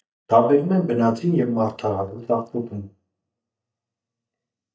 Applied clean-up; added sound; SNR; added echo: neural mask model DeepFilterNet 3.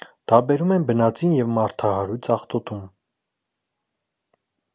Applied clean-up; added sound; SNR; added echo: none; none; none; none.